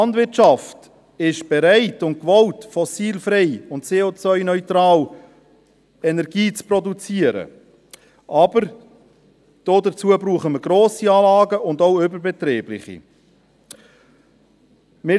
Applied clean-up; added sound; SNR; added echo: none; none; none; none.